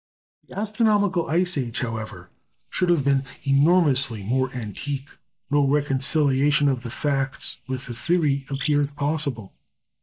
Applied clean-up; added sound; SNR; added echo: neural mask model DeepFilterNet 3.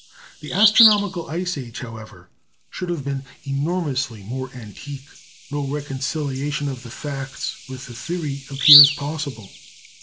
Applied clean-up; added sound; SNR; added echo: none; Bird vocalization, bird call, bird song; -1 dB; none.